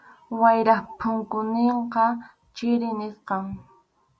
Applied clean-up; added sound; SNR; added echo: none; none; none; none.